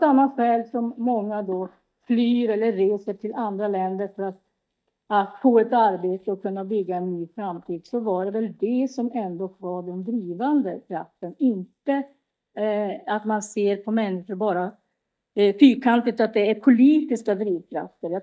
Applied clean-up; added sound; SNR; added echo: neural mask model DeepFilterNet 3.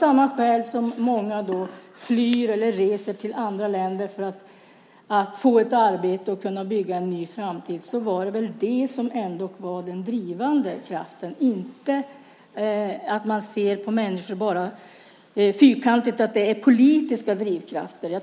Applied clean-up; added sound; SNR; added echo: none; none; none; none.